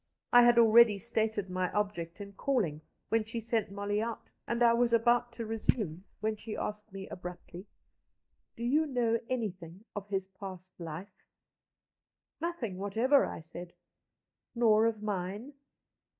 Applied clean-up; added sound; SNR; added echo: neural mask model DeepFilterNet 3.